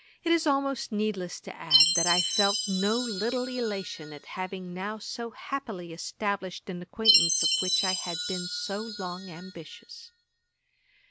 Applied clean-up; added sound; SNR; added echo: none; Chime; -1 dB; none.